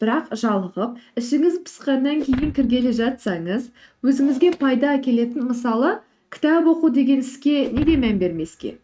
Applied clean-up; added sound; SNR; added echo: neural mask model RNNoise.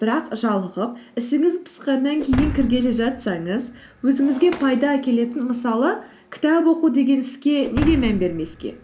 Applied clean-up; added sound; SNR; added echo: none; Shatter; 13 dB; none.